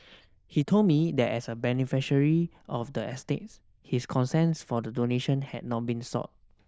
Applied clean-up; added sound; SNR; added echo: neural diffusion model UNIVERSE++.